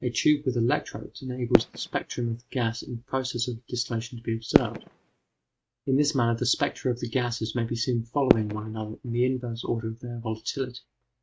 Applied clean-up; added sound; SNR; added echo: neural mask model RNNoise.